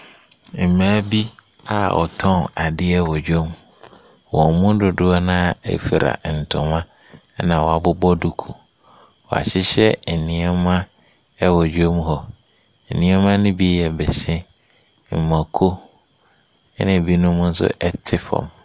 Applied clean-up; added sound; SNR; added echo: none; none; none; none.